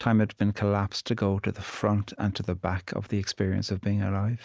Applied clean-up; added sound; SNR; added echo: none; none; none; none.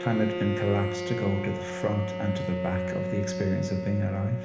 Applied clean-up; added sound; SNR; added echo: none; Bowed string instrument; 4 dB; reverberation time 1.0 s.